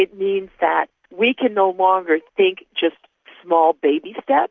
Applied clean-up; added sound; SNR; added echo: none; none; none; none.